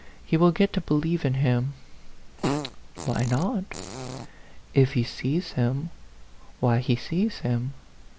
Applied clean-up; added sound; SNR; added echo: none; Fart; 9 dB; none.